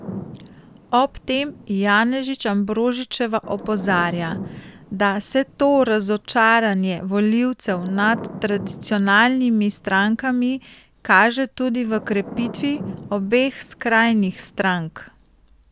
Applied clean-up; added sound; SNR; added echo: none; Thunder / Rain; 17 dB; none.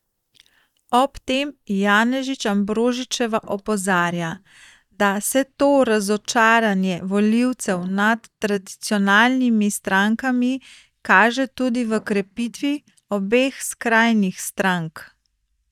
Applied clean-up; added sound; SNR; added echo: neural mask model DeepFilterNet 3.